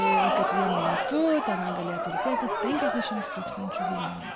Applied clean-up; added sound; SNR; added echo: none; Crowd; -3 dB; none.